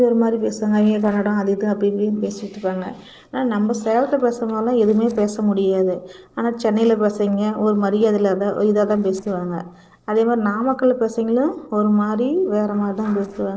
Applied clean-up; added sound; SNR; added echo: neural separator model SepFormer DNS4.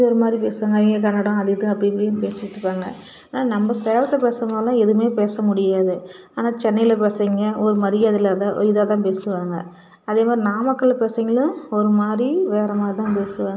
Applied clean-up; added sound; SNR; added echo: none; none; none; none.